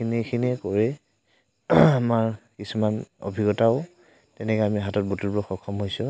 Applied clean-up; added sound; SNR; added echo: none; none; none; none.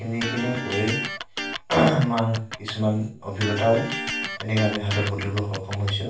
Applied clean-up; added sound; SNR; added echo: none; Electric guitar; 7 dB; reverberation time 0.3 s.